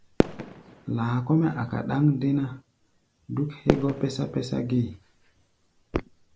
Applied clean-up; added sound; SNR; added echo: none; Fireworks; 5 dB; none.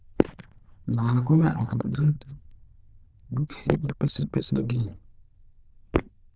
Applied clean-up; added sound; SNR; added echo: neural diffusion model UNIVERSE++.